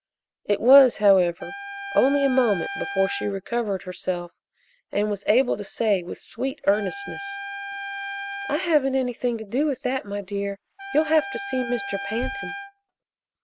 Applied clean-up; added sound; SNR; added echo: none; Trumpet; 11 dB; none.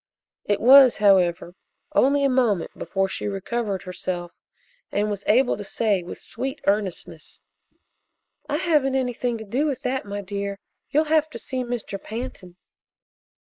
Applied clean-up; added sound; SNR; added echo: neural mask model Resemble Enhance denoiser.